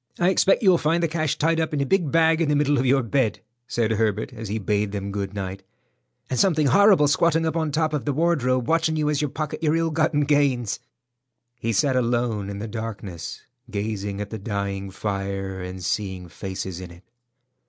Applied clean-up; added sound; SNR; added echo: none; none; none; none.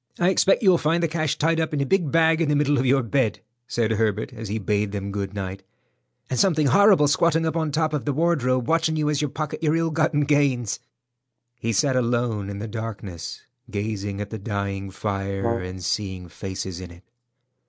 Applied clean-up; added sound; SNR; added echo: none; Brass instrument; 10 dB; none.